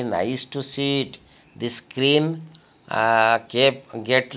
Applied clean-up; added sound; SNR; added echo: none; none; none; none.